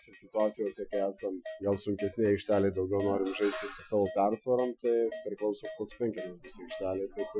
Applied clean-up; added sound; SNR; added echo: classical method Wiener filter.